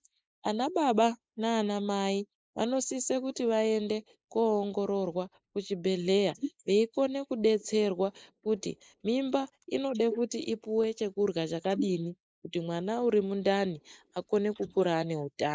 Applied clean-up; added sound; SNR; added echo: neural mask model Resemble Enhance denoiser.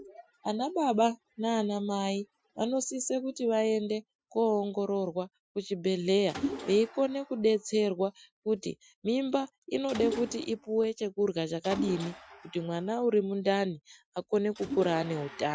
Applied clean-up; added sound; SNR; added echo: classical method Wiener filter.